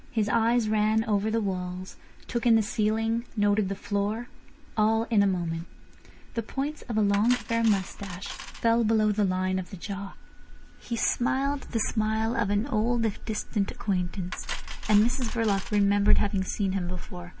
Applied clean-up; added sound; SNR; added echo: none; Cutlery, silverware; 18 dB; none.